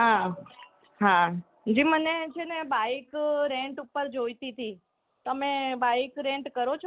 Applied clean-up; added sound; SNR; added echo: none; none; none; none.